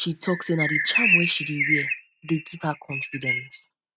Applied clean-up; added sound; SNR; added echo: neural mask model RNNoise.